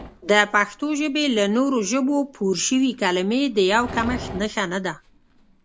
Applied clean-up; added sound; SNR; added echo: none; Livestock, farm animals, working animals; 18 dB; none.